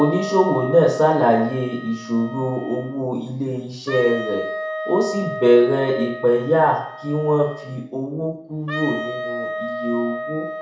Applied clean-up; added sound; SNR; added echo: none; Wind instrument, woodwind instrument; 10 dB; reverberation time 0.6 s.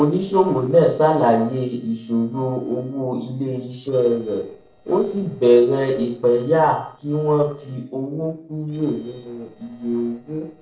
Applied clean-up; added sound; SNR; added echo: neural separator model SepFormer DNS4.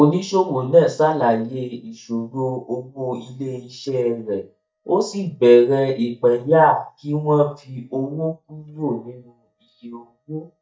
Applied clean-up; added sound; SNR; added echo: neural mask model DeepFilterNet 3.